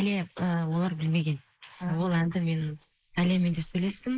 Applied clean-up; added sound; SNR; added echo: neural mask model Resemble Enhance denoiser.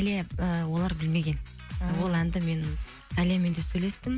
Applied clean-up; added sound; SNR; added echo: none; none; none; none.